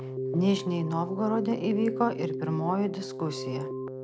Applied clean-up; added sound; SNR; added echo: none; Keyboard (musical); 6 dB; none.